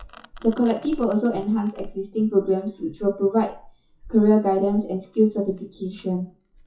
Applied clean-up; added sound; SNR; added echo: classical method WPE with log-MMSE.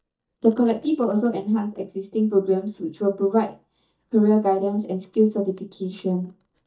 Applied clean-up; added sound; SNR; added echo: neural mask model DeepFilterNet 3.